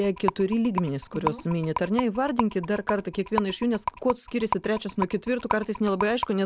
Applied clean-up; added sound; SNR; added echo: none; Rattle; 7 dB; none.